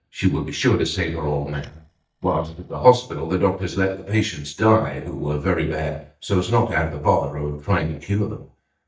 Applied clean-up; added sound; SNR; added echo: neural mask model DeepFilterNet 3.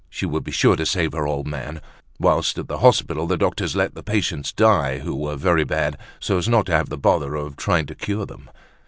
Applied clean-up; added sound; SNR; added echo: none; none; none; none.